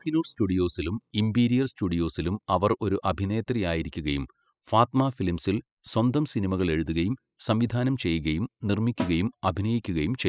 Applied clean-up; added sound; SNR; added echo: classical method spectral subtraction.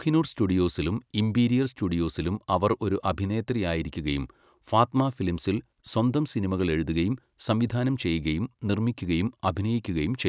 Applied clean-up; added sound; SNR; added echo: none; none; none; none.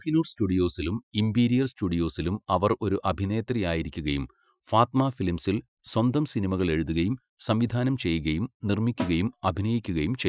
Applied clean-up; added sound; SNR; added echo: classical method Wiener filter.